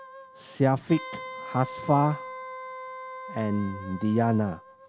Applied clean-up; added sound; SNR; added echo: none; Wind instrument, woodwind instrument; 12 dB; none.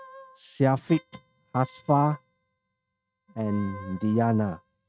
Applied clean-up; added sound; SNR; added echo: neural mask model RNNoise.